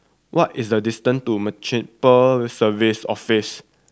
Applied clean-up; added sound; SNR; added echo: none; none; none; none.